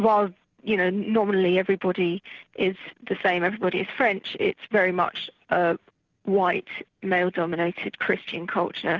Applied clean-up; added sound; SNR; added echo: none; none; none; none.